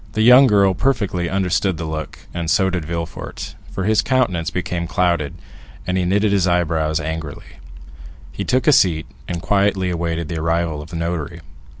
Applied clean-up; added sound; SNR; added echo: none; none; none; none.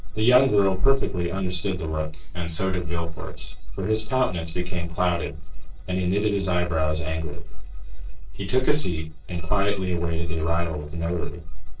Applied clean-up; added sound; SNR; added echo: neural separator model SepFormer DNS4.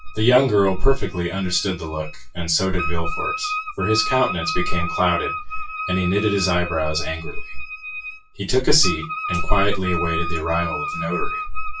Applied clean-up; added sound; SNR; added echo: classical method WPE with log-MMSE.